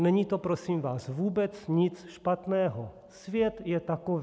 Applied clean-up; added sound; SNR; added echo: none; none; none; none.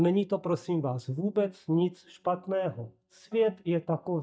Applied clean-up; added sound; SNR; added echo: neural mask model DeepFilterNet 3.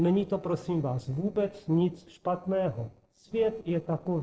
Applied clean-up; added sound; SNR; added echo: neural separator model SepFormer DNS4.